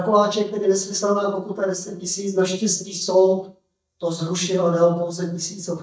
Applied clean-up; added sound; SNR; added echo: neural mask model DeepFilterNet 3.